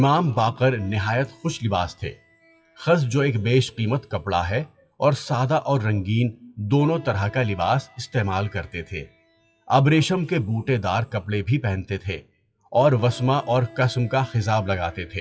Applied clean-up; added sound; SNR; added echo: classical method WPE with log-MMSE.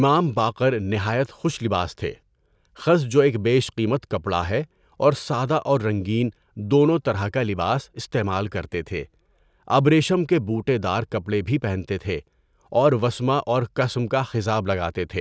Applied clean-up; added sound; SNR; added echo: none; none; none; none.